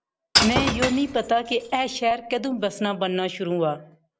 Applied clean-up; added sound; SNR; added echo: none; Shatter / Crushing; 2 dB; none.